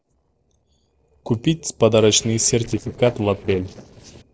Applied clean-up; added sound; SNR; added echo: neural separator model SepFormer DNS4.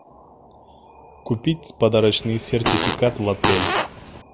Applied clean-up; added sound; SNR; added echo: none; Fart; 0 dB; none.